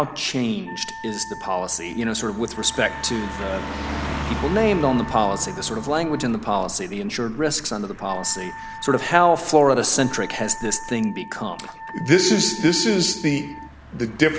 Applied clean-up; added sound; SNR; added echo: none; Wind instrument, woodwind instrument + Car passing by; 11 dB; none.